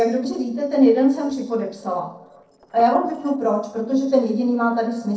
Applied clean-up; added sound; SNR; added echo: neural separator model SepFormer DNS4.